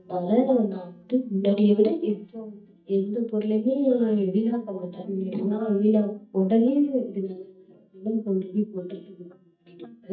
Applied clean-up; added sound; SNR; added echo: neural mask model DeepFilterNet 3.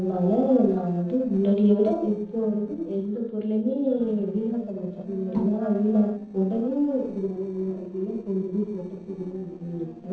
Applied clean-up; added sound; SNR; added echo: neural separator model SepFormer DNS4.